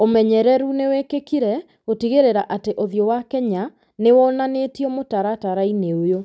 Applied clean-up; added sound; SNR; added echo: none; none; none; none.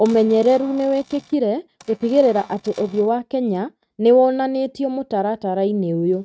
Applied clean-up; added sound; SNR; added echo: neural mask model RNNoise.